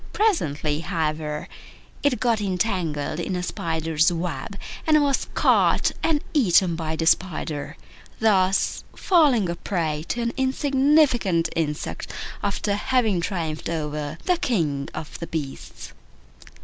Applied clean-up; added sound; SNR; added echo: none; none; none; none.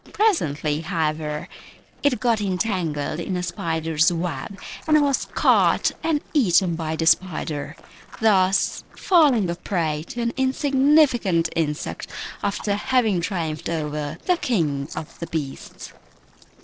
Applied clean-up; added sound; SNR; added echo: neural separator model SepFormer DNS4.